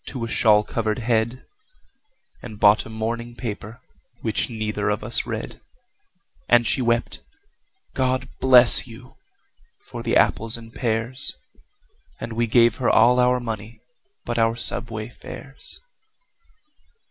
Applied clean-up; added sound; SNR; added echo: none; none; none; none.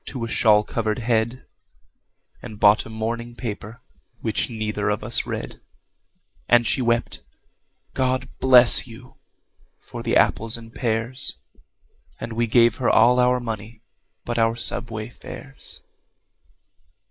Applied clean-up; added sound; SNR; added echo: neural mask model Resemble Enhance denoiser.